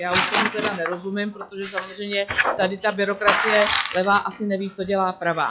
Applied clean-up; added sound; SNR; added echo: classical method log-MMSE.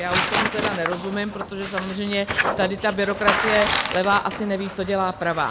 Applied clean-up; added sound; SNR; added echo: none; Tearing; 2 dB; none.